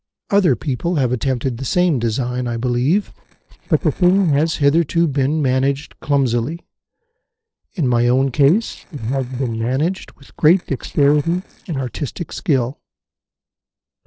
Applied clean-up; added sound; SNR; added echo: neural separator model SepFormer DNS4.